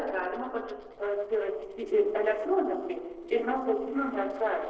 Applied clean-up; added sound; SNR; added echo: neural separator model SepFormer DNS4.